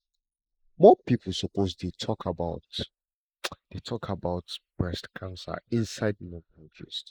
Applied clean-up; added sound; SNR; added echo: neural mask model Resemble Enhance denoiser.